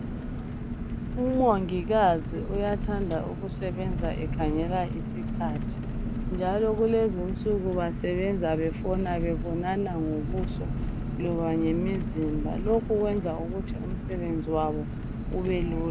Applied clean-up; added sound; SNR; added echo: none; Engine; 3 dB; none.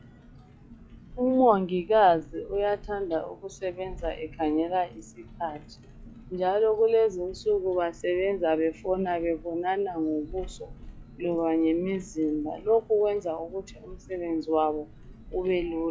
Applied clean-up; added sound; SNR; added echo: classical method log-MMSE.